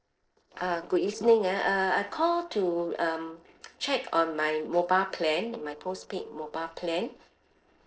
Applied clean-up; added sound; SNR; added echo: neural separator model SepFormer DNS4.